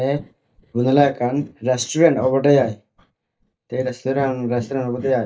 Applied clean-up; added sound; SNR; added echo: neural mask model DeepFilterNet 3.